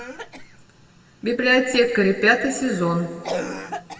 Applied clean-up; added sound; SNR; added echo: none; Cough; 13 dB; reverberation time 1.8 s.